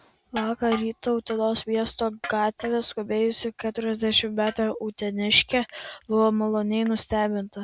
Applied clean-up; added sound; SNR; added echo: none; Crushing; 18 dB; none.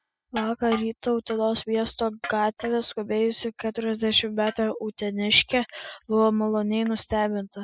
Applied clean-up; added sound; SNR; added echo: classical method spectral subtraction.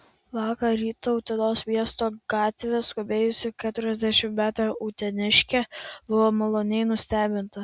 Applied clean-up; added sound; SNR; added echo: none; none; none; none.